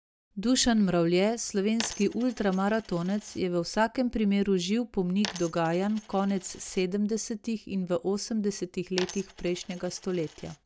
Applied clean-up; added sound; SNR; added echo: none; Coin (dropping); 15 dB; none.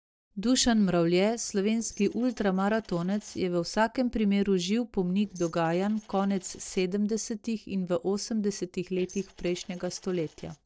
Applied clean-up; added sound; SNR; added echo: neural separator model SepFormer DNS4.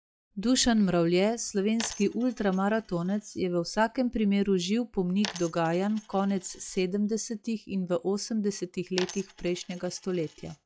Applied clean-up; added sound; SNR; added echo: classical method log-MMSE.